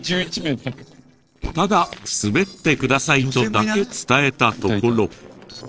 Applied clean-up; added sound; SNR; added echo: neural separator model SepFormer DNS4.